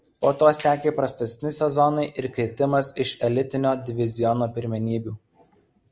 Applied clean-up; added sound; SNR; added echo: none; none; none; none.